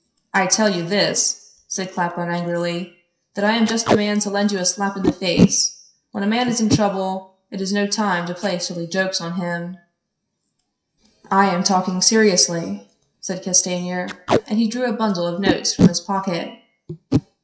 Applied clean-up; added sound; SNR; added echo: classical method WPE with log-MMSE.